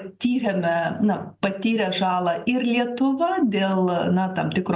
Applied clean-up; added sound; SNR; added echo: none; none; none; none.